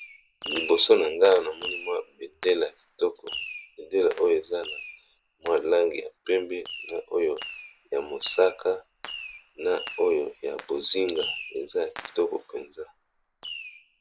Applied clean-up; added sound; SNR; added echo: none; Fireworks; 14 dB; none.